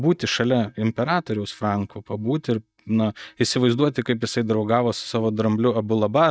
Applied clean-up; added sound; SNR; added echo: neural mask model DeepFilterNet 3.